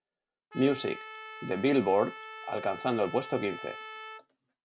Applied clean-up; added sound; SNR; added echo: none; Trumpet; 13 dB; none.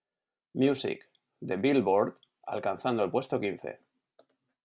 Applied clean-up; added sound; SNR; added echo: none; none; none; none.